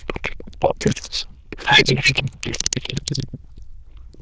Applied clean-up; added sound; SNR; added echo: neural diffusion model UNIVERSE++.